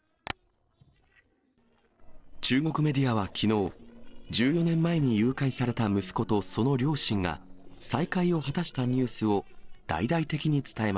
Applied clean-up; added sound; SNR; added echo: neural separator model SepFormer DNS4.